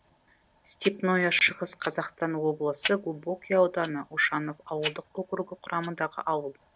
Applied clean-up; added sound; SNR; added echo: none; Tick-tock; 15 dB; none.